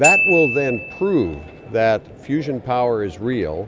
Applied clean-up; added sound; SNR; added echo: none; Glockenspiel; 4 dB; none.